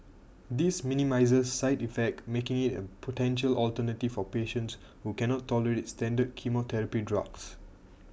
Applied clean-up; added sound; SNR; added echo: none; none; none; none.